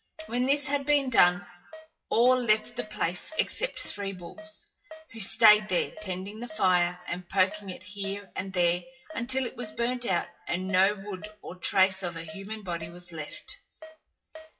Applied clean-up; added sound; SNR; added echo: classical method WPE with log-MMSE.